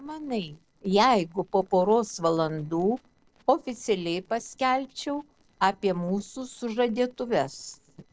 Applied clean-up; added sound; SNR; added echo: neural separator model SepFormer DNS4.